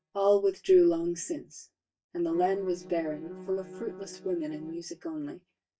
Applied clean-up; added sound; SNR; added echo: neural mask model DeepFilterNet 3.